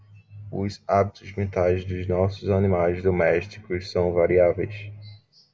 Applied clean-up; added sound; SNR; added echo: none; none; none; none.